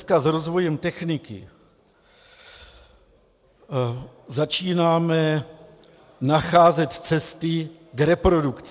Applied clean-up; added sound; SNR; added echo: none; none; none; none.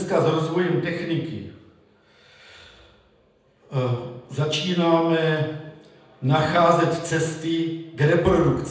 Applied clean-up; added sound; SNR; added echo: none; none; none; reverberation time 0.8 s.